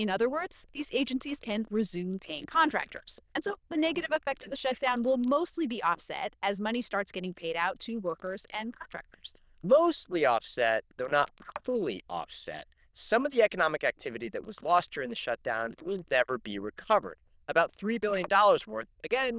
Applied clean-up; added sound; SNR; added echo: neural diffusion model UNIVERSE++.